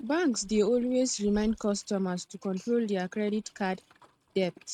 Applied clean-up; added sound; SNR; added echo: neural mask model RNNoise.